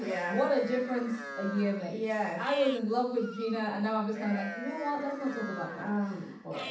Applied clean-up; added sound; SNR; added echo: none; Livestock, farm animals, working animals; 12 dB; reverberation time 0.7 s.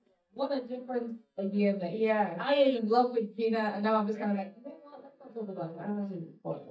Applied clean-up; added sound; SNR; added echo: neural mask model DeepFilterNet 3.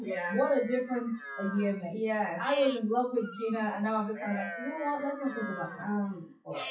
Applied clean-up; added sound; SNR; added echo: classical method WPE with log-MMSE.